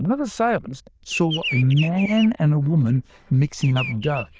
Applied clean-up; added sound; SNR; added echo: neural diffusion model UNIVERSE++.